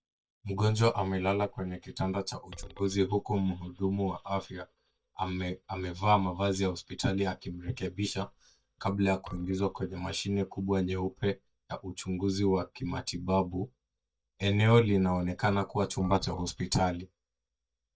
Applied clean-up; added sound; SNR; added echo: neural mask model DeepFilterNet 3.